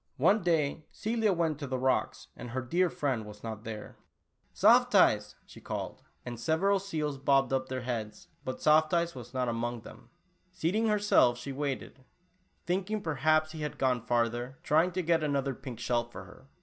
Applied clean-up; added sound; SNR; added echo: none; none; none; none.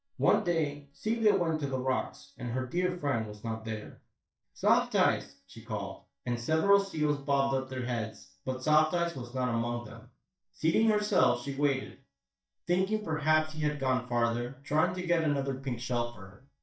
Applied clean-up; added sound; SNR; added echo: neural mask model DeepFilterNet 3.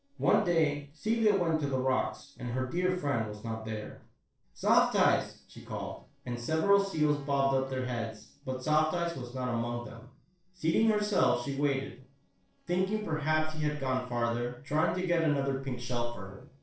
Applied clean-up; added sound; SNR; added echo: neural separator model SepFormer DNS4.